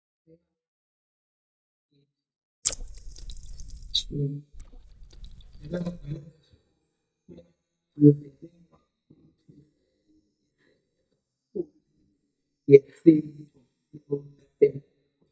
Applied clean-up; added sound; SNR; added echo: neural mask model DeepFilterNet 3.